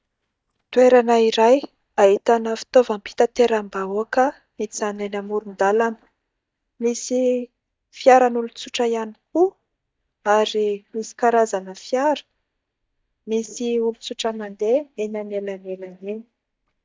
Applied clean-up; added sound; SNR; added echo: neural mask model DeepFilterNet 3.